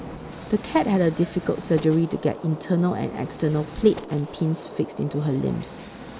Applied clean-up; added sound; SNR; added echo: none; Gunshot, gunfire; 13 dB; none.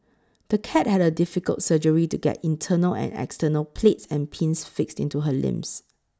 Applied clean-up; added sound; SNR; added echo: none; none; none; none.